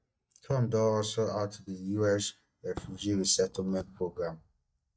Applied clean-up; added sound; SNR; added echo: neural mask model DeepFilterNet 3.